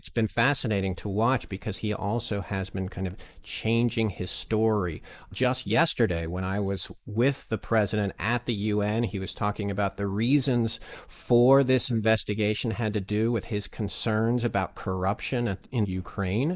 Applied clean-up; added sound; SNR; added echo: neural mask model Resemble Enhance denoiser.